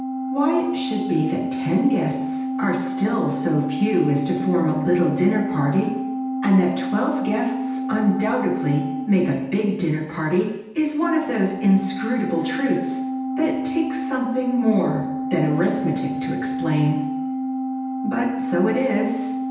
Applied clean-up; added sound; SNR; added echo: none; Organ; 4 dB; reverberation time 0.9 s.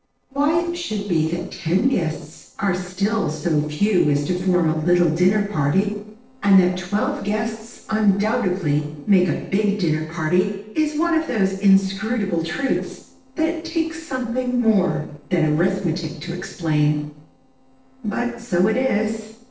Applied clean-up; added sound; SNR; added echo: neural separator model SepFormer DNS4.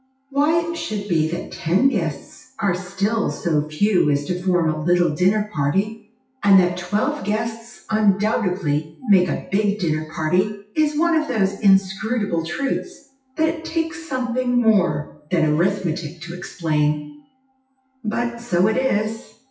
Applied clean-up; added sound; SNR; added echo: classical method WPE with log-MMSE.